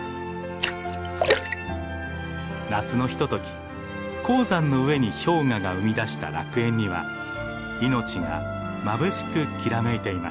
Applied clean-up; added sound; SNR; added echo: none; Splash, splatter; 3 dB; none.